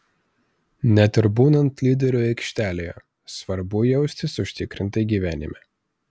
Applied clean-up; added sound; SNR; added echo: none; none; none; none.